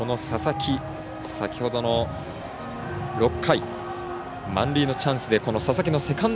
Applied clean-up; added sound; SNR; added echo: none; none; none; none.